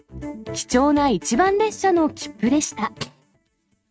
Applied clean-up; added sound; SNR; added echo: neural mask model RNNoise.